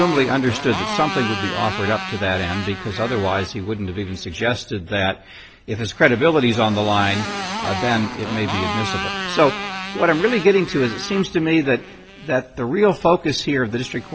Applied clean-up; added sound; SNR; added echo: none; Motorcycle; 9 dB; none.